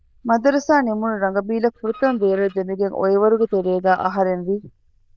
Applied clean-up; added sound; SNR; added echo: neural diffusion model UNIVERSE++.